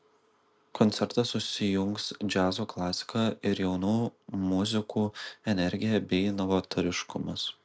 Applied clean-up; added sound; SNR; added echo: none; none; none; none.